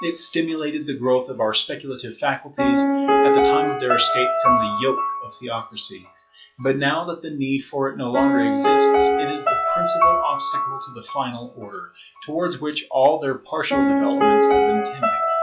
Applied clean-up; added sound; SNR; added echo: classical method log-MMSE.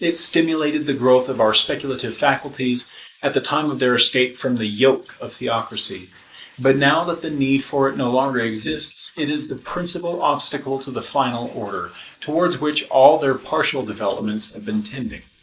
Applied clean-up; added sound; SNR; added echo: neural mask model Resemble Enhance denoiser.